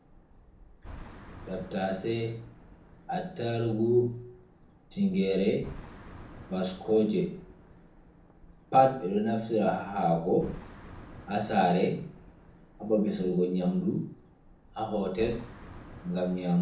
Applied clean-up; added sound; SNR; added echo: none; Car passing by; 19 dB; reverberation time 0.6 s.